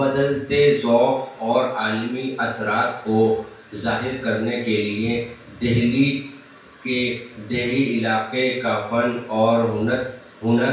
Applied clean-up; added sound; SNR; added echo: none; none; none; reverberation time 0.5 s.